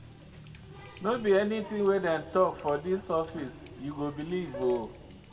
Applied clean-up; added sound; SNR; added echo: none; Water tap, faucet; 16 dB; reverberation time 1.5 s.